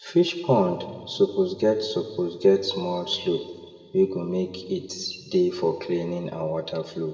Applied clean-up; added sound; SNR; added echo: none; none; none; reverberation time 1.7 s.